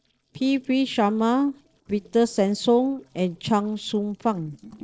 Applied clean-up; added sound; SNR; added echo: neural separator model SepFormer DNS4.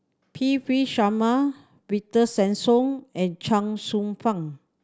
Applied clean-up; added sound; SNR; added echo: none; none; none; none.